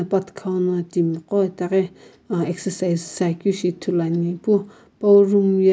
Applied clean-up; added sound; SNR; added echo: none; none; none; none.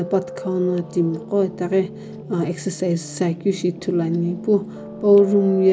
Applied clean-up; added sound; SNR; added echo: none; Piano; 14 dB; none.